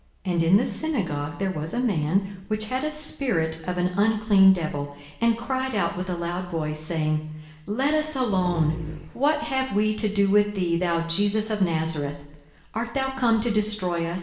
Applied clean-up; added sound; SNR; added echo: none; Dog; 10 dB; reverberation time 0.8 s.